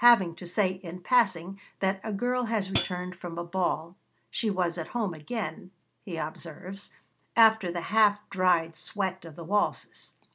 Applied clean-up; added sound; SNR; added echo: none; Hi-hat; -4 dB; none.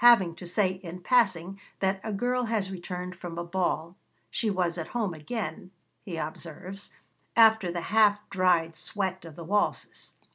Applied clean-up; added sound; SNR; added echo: none; none; none; none.